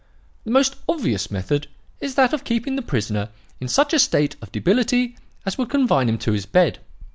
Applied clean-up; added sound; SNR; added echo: none; none; none; none.